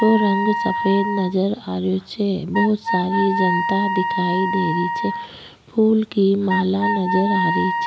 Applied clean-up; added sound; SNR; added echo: none; Wind instrument, woodwind instrument; 4 dB; none.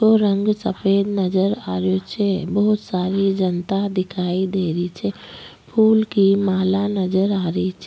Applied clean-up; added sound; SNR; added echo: none; none; none; none.